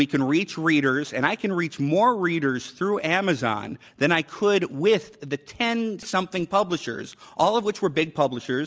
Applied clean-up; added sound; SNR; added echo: none; none; none; none.